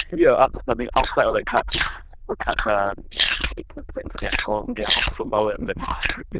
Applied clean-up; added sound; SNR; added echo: neural diffusion model UNIVERSE++.